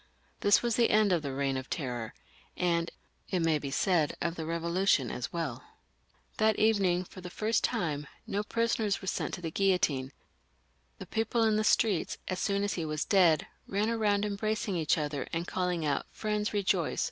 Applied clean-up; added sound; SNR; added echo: none; none; none; none.